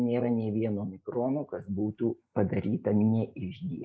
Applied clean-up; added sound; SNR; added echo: neural mask model Resemble Enhance denoiser.